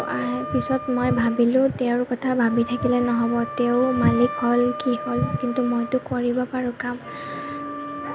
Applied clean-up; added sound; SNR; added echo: none; Wind instrument, woodwind instrument; 11 dB; none.